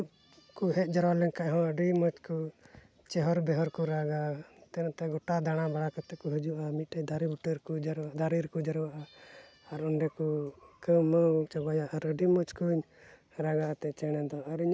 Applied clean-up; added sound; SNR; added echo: none; none; none; none.